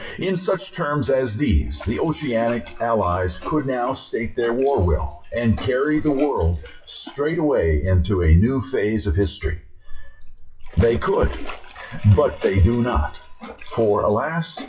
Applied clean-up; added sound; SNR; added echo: classical method WPE with log-MMSE.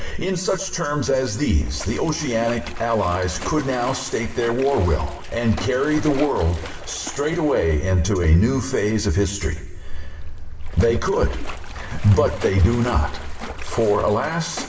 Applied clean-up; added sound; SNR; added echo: none; Splash, splatter; 17 dB; reverberation time 0.8 s.